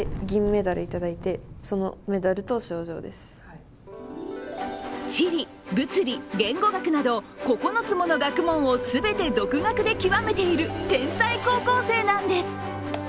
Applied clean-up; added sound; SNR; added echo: none; Thunder; 17 dB; none.